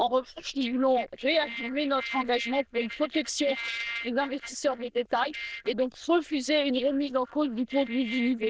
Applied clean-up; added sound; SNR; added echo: neural diffusion model UNIVERSE++.